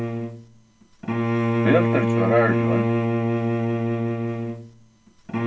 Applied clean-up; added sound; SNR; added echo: none; Bowed string instrument; -5 dB; reverberation time 0.3 s.